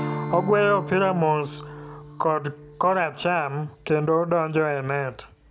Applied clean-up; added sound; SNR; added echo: none; Strum; 12 dB; none.